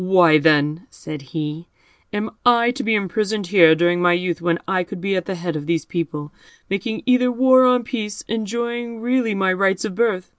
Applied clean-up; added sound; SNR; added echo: none; none; none; none.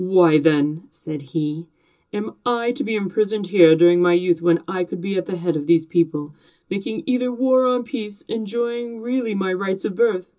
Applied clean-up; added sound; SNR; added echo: none; none; none; reverberation time 0.2 s.